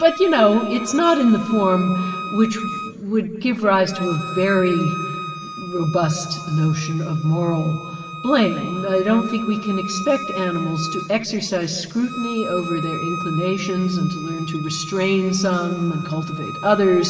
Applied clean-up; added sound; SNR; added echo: none; Bowed string instrument; 11 dB; reverberation time 2.2 s.